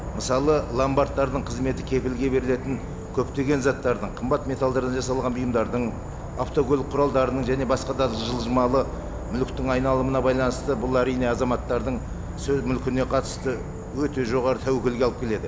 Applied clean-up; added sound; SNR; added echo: none; Insect / Frog; 8 dB; none.